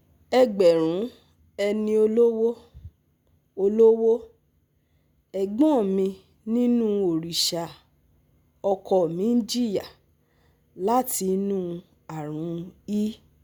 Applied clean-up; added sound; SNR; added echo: none; none; none; none.